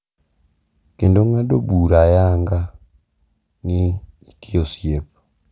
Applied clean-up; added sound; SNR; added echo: none; none; none; none.